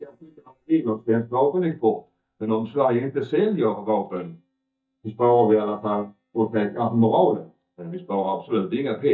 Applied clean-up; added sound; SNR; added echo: neural mask model DeepFilterNet 3.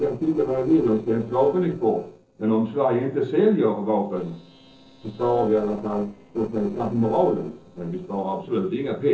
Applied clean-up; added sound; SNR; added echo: neural separator model SepFormer DNS4.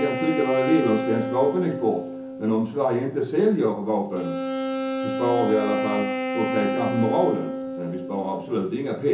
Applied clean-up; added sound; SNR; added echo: none; Wind instrument, woodwind instrument; 4 dB; reverberation time 0.6 s.